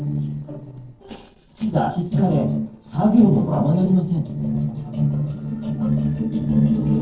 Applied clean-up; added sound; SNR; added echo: neural separator model SepFormer DNS4.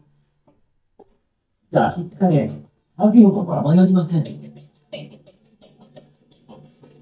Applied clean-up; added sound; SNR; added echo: neural mask model DeepFilterNet 3.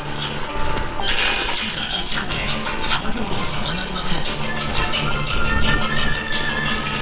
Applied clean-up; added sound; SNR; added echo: neural separator model SepFormer WHAMR!.